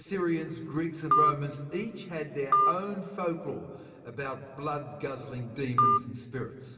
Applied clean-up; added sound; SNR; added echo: none; Telephone; -4 dB; reverberation time 2.5 s.